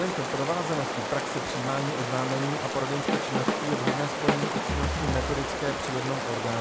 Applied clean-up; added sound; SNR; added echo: none; Drum kit + Stream; -2 dB; none.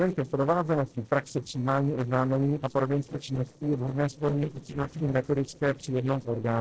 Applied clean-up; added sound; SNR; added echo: neural separator model SepFormer DNS4.